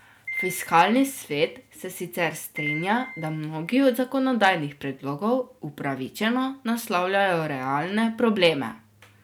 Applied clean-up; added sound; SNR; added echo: none; Piano; 13 dB; none.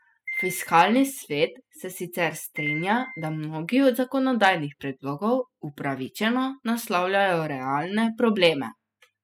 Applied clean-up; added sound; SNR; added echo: classical method spectral subtraction.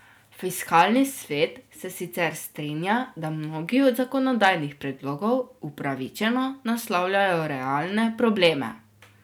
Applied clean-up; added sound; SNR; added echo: none; none; none; none.